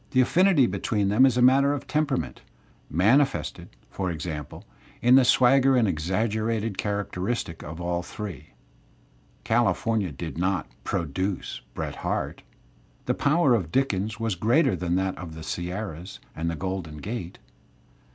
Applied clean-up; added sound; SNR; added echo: none; none; none; none.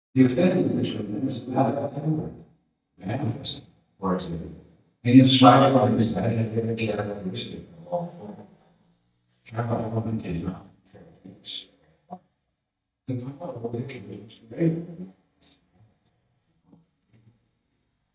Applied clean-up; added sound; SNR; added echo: neural mask model DeepFilterNet 3.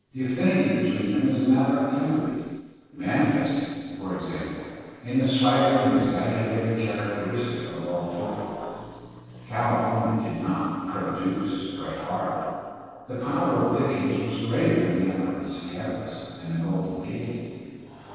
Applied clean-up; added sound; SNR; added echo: neural separator model SepFormer DNS4.